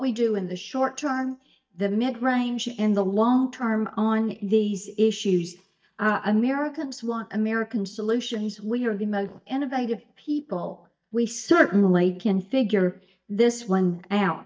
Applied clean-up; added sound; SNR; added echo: neural mask model DeepFilterNet 3.